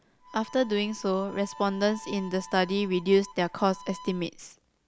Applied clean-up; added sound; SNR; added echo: none; Harmonica; 19 dB; none.